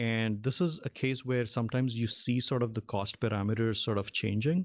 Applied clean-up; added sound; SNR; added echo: none; none; none; none.